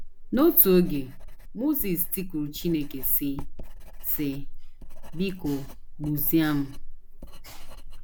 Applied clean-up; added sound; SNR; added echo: none; Writing; 6 dB; none.